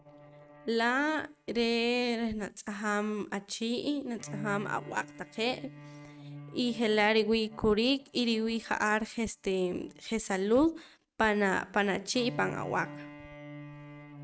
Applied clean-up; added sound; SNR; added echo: neural mask model RNNoise.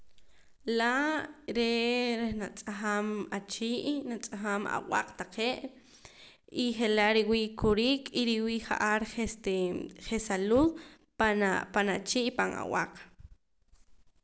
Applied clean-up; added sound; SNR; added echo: none; none; none; none.